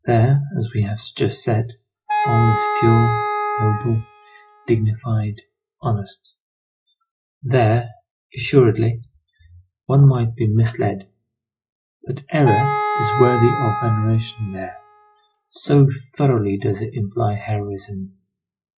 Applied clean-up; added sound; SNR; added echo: classical method log-MMSE.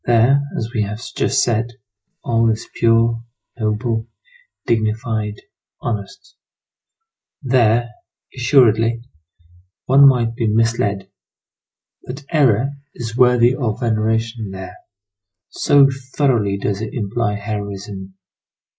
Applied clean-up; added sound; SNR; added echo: neural mask model Resemble Enhance denoiser.